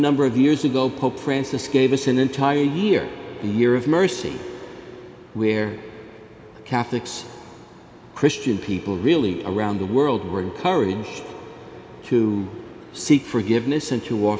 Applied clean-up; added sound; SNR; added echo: none; none; none; none.